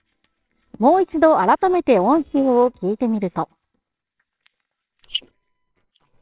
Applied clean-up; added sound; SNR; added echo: neural separator model SepFormer WHAMR!.